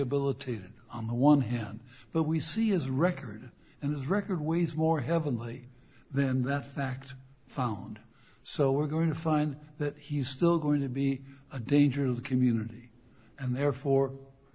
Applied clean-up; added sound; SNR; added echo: none; none; none; none.